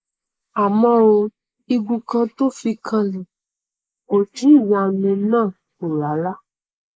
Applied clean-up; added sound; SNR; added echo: neural mask model Resemble Enhance denoiser.